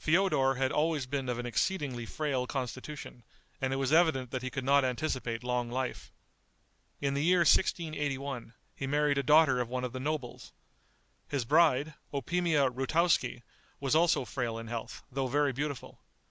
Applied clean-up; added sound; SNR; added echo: none; none; none; none.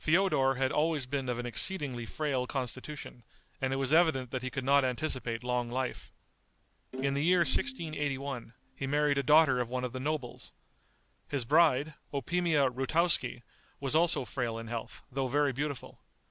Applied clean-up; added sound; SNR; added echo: none; Bowed string instrument; 15 dB; none.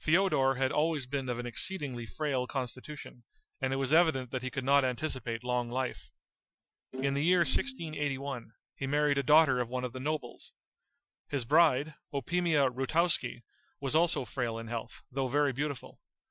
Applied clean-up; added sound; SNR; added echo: classical method Wiener filter.